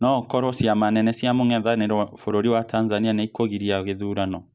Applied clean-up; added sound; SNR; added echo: none; none; none; none.